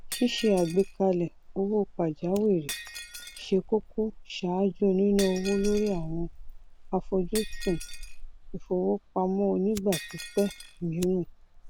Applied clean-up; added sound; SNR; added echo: none; Fire + Shatter; 11 dB; none.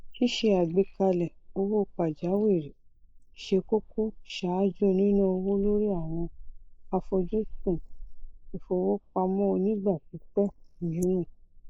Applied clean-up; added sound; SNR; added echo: neural mask model Resemble Enhance denoiser.